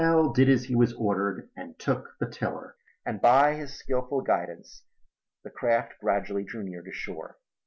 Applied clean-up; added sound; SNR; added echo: none; none; none; none.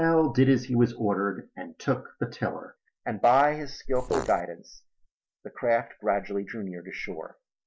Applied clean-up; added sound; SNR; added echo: neural mask model DeepFilterNet 3.